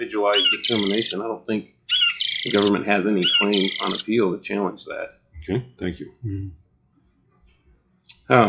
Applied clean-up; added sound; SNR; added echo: classical method WPE with log-MMSE.